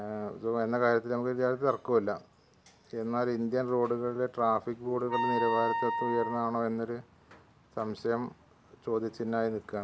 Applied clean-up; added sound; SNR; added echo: none; Wind instrument, woodwind instrument; 4 dB; none.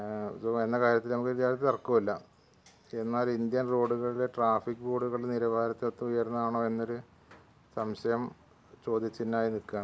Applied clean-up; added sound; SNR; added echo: none; none; none; none.